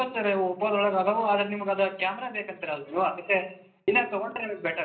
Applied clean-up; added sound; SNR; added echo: none; none; none; reverberation time 0.5 s.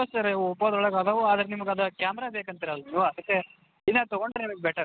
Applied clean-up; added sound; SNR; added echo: none; none; none; none.